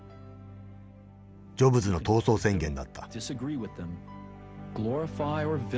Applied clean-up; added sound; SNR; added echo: none; none; none; none.